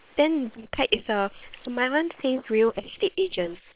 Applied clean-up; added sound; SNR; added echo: neural separator model SepFormer WHAM!.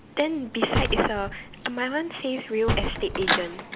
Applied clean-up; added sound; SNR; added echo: none; Scissors + Slam; 3 dB; none.